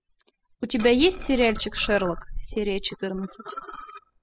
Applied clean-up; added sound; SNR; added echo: classical method spectral subtraction.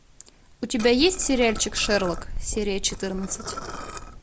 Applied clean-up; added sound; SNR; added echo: none; Liquid; 8 dB; none.